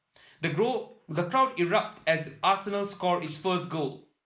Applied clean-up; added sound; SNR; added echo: neural mask model Resemble Enhance denoiser.